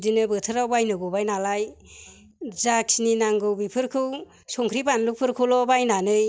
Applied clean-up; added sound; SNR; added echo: none; none; none; none.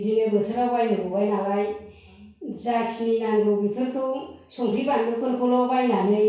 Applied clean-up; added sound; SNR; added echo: none; none; none; reverberation time 0.6 s.